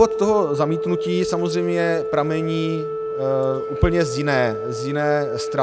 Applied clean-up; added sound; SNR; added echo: none; Organ; 4 dB; none.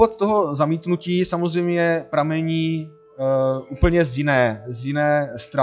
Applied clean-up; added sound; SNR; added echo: classical method log-MMSE.